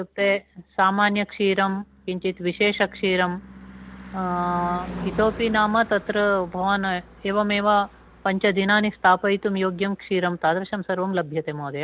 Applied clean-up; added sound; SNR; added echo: none; Car passing by / Engine / Truck; 18 dB; none.